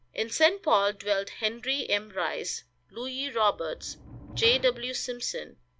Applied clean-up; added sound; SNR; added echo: none; Sliding door; 16 dB; none.